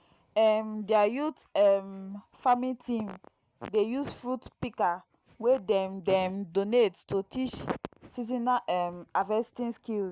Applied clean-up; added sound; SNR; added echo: none; none; none; none.